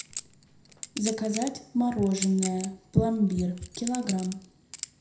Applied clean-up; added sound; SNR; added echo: none; Chink, clink; 11 dB; reverberation time 0.4 s.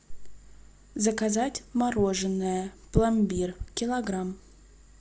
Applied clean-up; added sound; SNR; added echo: none; none; none; none.